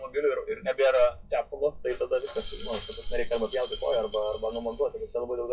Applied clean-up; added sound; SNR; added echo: classical method WPE with log-MMSE.